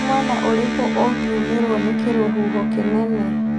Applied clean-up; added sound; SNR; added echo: none; Electric guitar; -1 dB; none.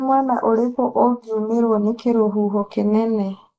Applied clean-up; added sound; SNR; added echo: neural mask model Resemble Enhance denoiser.